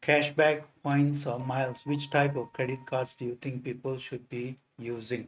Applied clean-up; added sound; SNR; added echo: neural mask model RNNoise.